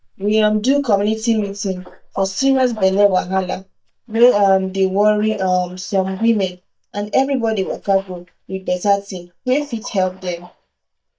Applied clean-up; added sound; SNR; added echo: neural mask model DeepFilterNet 3.